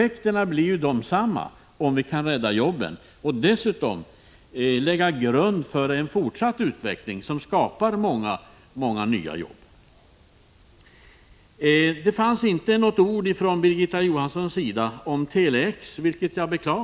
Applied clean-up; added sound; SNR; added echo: none; none; none; none.